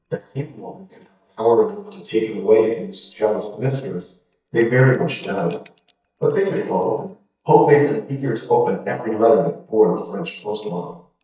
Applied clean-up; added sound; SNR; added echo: neural mask model DeepFilterNet 3.